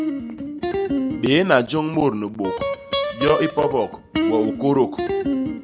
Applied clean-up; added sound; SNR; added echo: none; Guitar; 3 dB; none.